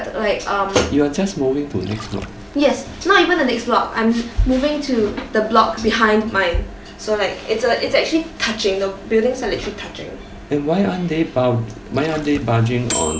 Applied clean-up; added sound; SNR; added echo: none; Splash, splatter + Microwave oven; 16 dB; none.